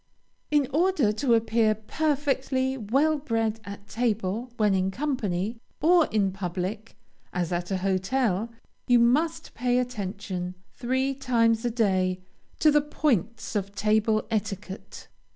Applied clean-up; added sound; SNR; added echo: none; none; none; none.